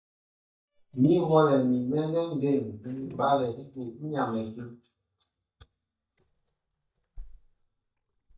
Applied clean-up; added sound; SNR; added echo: neural mask model DeepFilterNet 3.